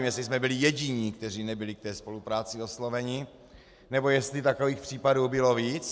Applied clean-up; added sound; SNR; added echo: none; none; none; none.